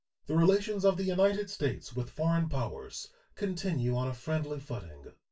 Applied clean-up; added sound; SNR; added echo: none; none; none; reverberation time 0.2 s.